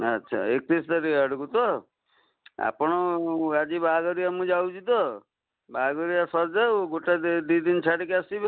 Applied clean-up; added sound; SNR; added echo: none; none; none; none.